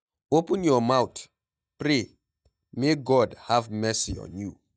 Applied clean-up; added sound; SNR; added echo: neural mask model DeepFilterNet 3.